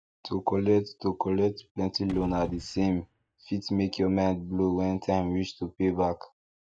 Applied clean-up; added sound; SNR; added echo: neural mask model RNNoise.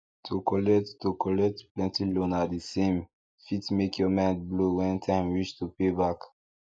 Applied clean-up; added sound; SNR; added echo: neural mask model Resemble Enhance denoiser.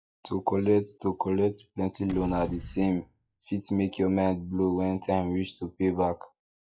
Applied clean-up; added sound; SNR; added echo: classical method log-MMSE.